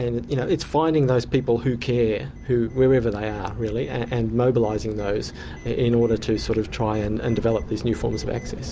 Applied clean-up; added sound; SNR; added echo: none; none; none; none.